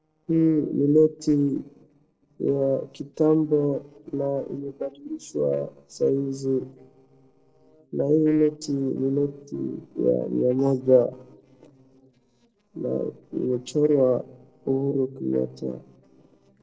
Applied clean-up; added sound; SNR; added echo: neural separator model SepFormer DNS4.